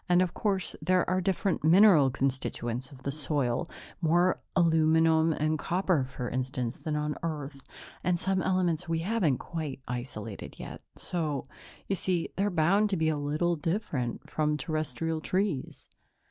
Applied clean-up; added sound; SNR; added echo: none; none; none; none.